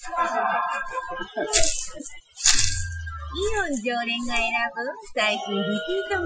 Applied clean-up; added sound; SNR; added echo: classical method Wiener filter.